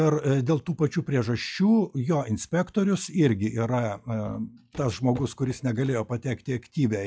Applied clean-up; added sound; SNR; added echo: classical method log-MMSE.